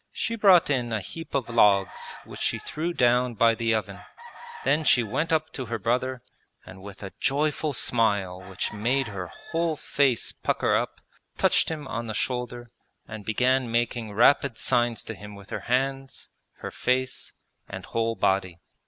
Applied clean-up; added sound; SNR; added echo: none; Chicken, rooster; 18 dB; none.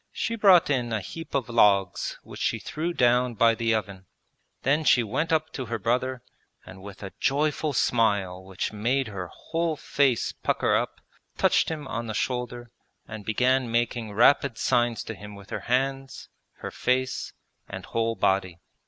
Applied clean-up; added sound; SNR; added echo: none; none; none; none.